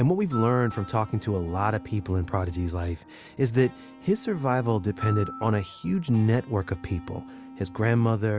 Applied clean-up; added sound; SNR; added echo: none; Glockenspiel + Electric guitar / Bass guitar; 16 dB; none.